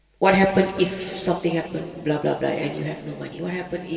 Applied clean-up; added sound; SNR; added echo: none; none; none; reverberation time 2.5 s.